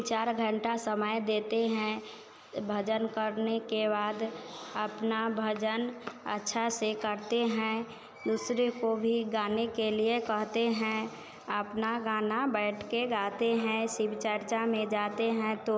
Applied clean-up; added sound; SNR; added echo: none; none; none; none.